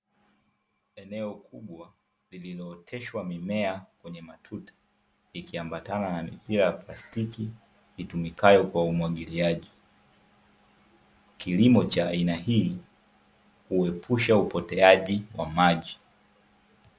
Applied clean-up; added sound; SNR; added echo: none; none; none; none.